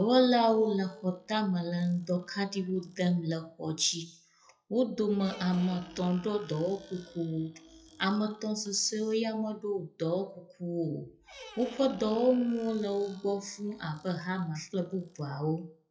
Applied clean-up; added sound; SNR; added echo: classical method WPE with log-MMSE.